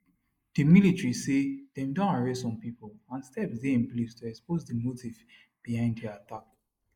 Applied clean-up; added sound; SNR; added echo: neural mask model Resemble Enhance denoiser.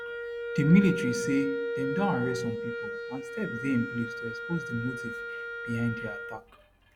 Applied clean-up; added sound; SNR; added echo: none; Wind instrument, woodwind instrument; 5 dB; none.